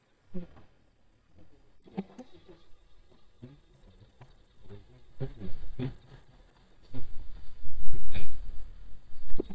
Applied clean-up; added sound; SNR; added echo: neural mask model DeepFilterNet 3.